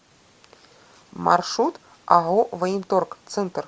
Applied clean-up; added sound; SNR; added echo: none; none; none; none.